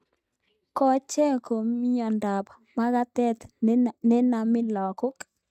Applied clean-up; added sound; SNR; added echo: neural mask model DeepFilterNet 3.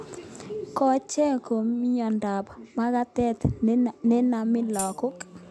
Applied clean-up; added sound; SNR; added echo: none; Tambourine; 11 dB; none.